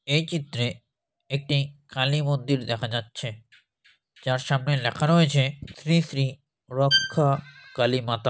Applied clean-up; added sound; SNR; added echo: none; Bowed string instrument; 3 dB; none.